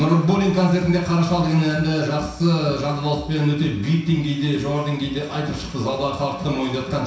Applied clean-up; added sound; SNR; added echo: none; none; none; reverberation time 0.7 s.